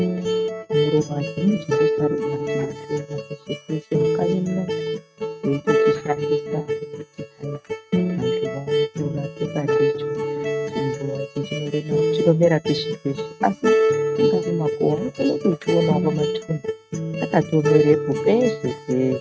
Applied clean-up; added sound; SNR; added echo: neural mask model RNNoise.